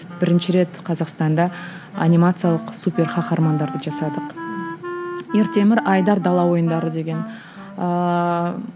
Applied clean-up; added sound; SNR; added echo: none; Wind instrument, woodwind instrument; 12 dB; none.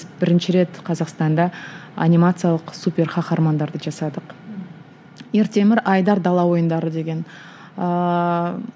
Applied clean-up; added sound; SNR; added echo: none; none; none; none.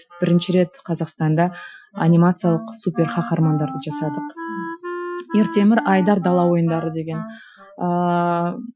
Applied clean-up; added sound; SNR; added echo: classical method Wiener filter.